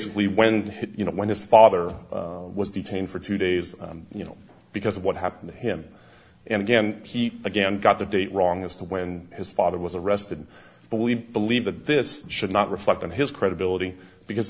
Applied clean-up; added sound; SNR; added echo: none; none; none; none.